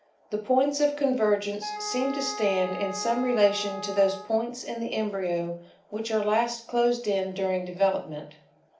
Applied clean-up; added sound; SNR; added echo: none; Wind instrument, woodwind instrument; 11 dB; reverberation time 0.4 s.